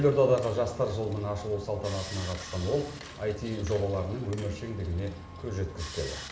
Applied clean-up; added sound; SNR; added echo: none; Sawing; 14 dB; reverberation time 0.7 s.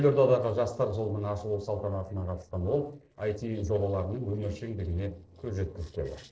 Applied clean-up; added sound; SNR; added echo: neural separator model SepFormer DNS4.